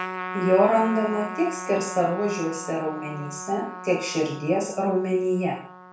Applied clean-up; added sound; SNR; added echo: none; Trumpet; 11 dB; reverberation time 0.4 s.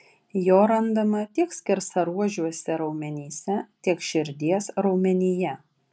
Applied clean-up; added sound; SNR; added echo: none; none; none; none.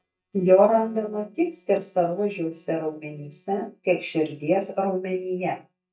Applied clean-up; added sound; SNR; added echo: neural mask model DeepFilterNet 3.